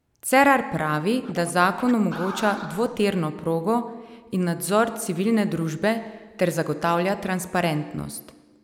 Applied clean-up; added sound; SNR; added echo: none; Scratching (performance technique); 15 dB; none.